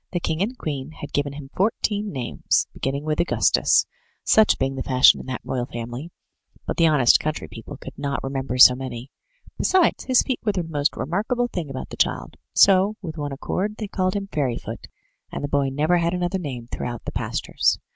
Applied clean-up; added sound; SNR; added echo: none; none; none; none.